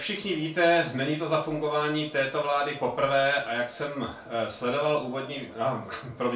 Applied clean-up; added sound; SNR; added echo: none; none; none; reverberation time 0.3 s.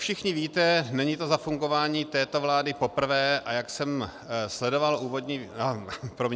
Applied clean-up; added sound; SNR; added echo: none; none; none; none.